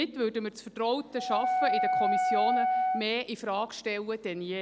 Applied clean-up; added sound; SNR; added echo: none; Wind instrument, woodwind instrument; -4 dB; none.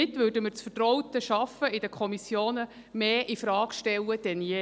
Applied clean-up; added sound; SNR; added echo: none; none; none; none.